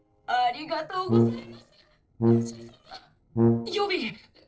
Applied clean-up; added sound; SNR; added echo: neural separator model SepFormer DNS4.